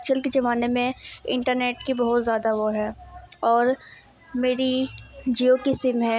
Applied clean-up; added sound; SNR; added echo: none; none; none; none.